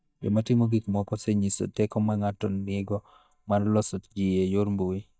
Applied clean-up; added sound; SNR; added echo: neural mask model DeepFilterNet 3.